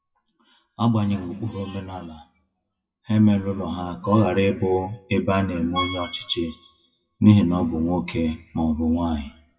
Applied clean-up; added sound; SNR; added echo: classical method WPE with log-MMSE.